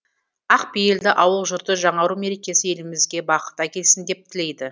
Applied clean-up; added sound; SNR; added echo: none; none; none; none.